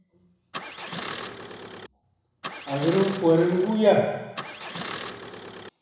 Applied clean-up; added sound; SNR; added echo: none; Engine starting; 11 dB; reverberation time 1.0 s.